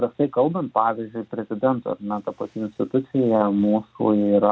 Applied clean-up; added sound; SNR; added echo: none; none; none; none.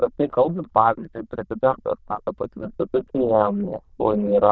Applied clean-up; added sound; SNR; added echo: neural diffusion model UNIVERSE++.